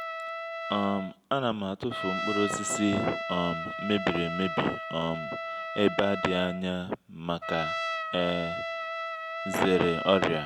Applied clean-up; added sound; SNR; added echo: none; Trumpet; 5 dB; none.